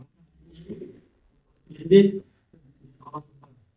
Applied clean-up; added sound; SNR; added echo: neural mask model DeepFilterNet 3.